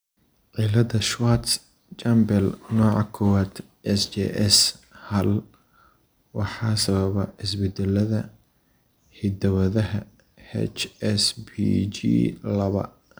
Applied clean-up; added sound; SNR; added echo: none; none; none; none.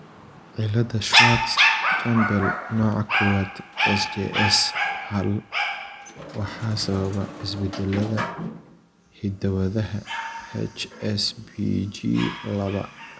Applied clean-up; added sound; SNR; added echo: none; Dog; 1 dB; none.